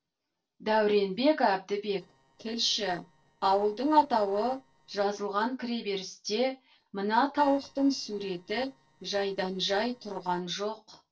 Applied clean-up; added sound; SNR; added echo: neural separator model SepFormer DNS4.